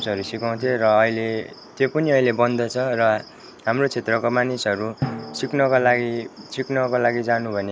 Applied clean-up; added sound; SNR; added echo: none; Brass instrument + Drum; 18 dB; none.